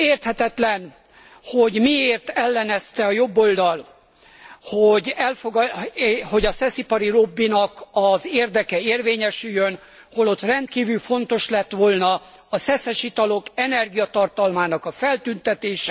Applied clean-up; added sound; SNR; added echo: none; none; none; none.